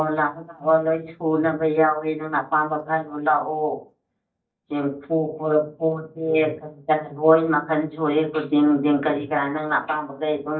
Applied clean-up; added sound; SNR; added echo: neural mask model DeepFilterNet 3.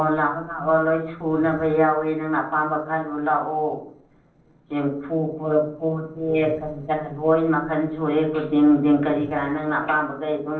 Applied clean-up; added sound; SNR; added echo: neural separator model SepFormer DNS4.